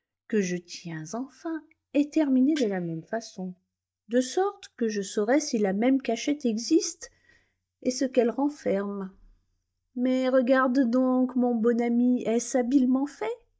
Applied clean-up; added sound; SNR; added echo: neural mask model DeepFilterNet 3.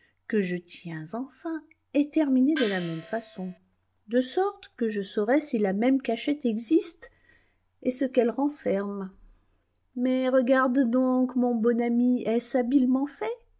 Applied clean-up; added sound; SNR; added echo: none; Gong; 12 dB; none.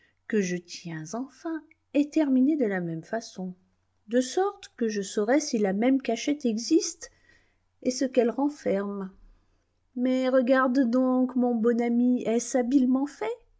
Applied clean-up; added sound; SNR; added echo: none; none; none; none.